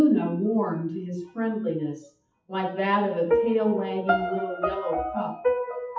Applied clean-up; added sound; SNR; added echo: classical method WPE with log-MMSE.